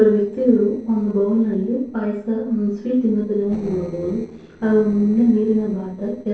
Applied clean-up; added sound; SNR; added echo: neural separator model SepFormer DNS4.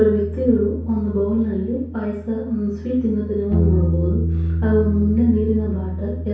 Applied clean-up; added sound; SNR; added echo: none; Bass guitar; 2 dB; reverberation time 0.6 s.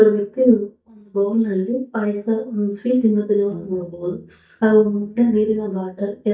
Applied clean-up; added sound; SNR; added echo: neural mask model DeepFilterNet 3.